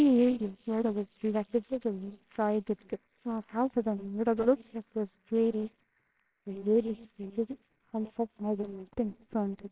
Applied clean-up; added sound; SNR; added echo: neural separator model SepFormer WHAMR!.